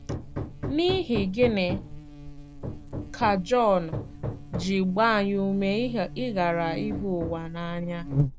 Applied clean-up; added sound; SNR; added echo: none; Buzz + Hammer; 7 dB; none.